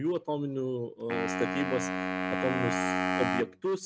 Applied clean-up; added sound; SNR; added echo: none; Wind instrument, woodwind instrument; 0 dB; none.